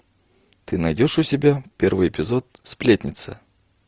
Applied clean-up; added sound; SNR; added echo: none; none; none; none.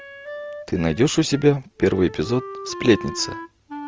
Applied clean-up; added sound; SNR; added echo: none; Wind instrument, woodwind instrument; 14 dB; none.